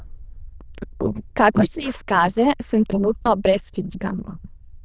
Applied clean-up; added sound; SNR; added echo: neural diffusion model UNIVERSE++.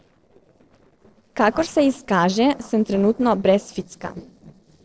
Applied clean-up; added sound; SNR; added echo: neural separator model SepFormer DNS4.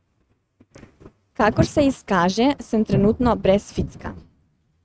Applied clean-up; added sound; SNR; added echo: neural mask model RNNoise.